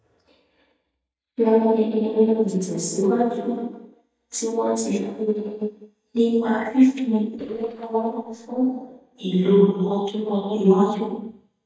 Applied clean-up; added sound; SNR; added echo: neural mask model DeepFilterNet 3.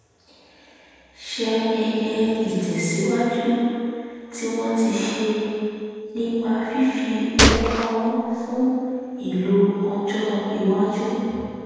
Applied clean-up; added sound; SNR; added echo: none; Gunshot, gunfire; -2 dB; reverberation time 2.1 s.